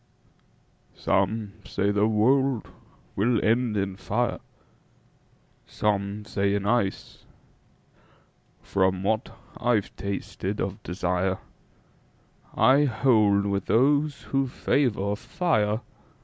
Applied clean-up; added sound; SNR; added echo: none; none; none; none.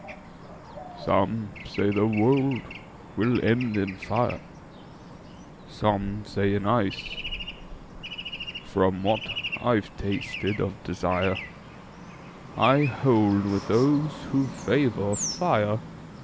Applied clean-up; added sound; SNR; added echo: none; Traffic noise, roadway noise / Bird; 12 dB; none.